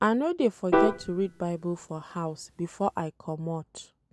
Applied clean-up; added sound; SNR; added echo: none; Piano; 1 dB; none.